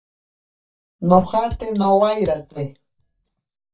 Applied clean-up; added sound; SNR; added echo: neural mask model DeepFilterNet 3.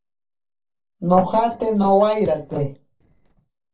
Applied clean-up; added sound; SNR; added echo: neural separator model SepFormer DNS4.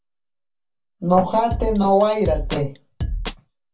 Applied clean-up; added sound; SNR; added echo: none; Drum kit; 5 dB; reverberation time 0.2 s.